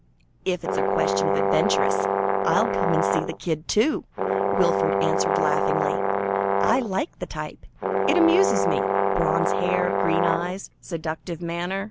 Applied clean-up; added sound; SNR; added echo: none; Brass instrument; -4 dB; none.